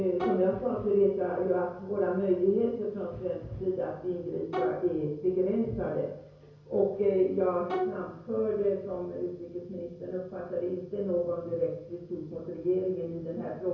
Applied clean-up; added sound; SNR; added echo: none; Bowed string instrument; 6 dB; reverberation time 0.6 s.